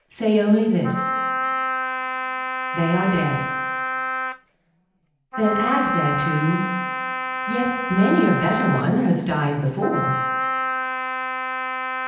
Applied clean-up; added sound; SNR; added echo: none; Wind instrument, woodwind instrument; 3 dB; reverberation time 0.9 s.